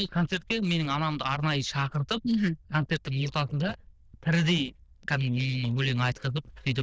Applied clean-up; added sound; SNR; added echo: neural diffusion model UNIVERSE++.